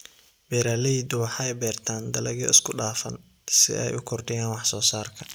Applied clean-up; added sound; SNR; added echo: none; none; none; none.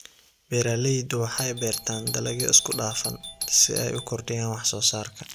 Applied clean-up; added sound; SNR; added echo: none; Doorbell; 10 dB; none.